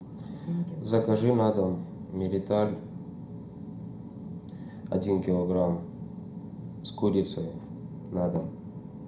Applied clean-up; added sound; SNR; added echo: none; none; none; reverberation time 0.4 s.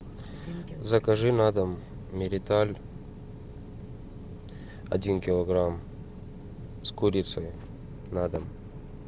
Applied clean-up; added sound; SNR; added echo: none; none; none; none.